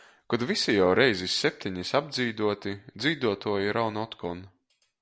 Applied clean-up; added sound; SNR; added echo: none; none; none; none.